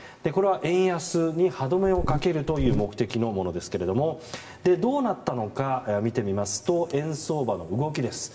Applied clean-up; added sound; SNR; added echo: none; Buzz; 3 dB; reverberation time 2.5 s.